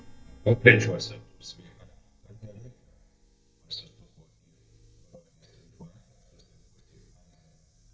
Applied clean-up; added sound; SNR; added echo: neural mask model DeepFilterNet 3.